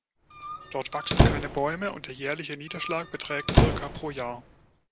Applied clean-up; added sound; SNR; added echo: none; Squeak; -5 dB; none.